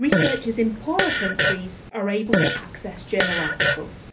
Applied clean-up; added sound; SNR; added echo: none; Fart; -3 dB; reverberation time 0.3 s.